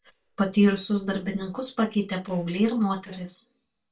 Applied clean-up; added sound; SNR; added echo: neural mask model DeepFilterNet 3.